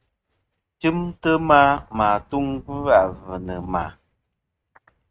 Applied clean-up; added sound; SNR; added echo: neural mask model RNNoise.